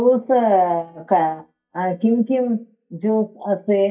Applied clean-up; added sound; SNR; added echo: neural mask model DeepFilterNet 3.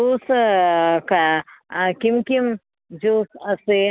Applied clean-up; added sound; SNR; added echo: none; none; none; none.